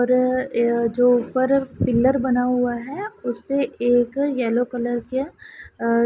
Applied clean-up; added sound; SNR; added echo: none; none; none; none.